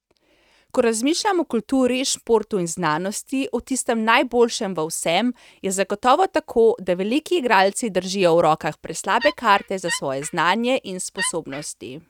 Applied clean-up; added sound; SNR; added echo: neural mask model RNNoise.